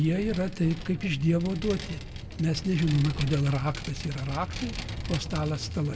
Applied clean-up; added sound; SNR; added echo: none; Vehicle; 9 dB; reverberation time 1.1 s.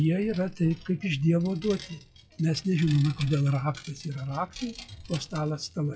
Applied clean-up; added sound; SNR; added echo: classical method WPE with log-MMSE.